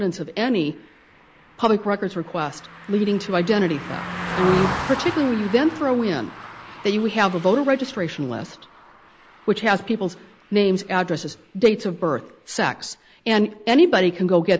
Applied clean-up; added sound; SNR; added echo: none; Car passing by; 13 dB; none.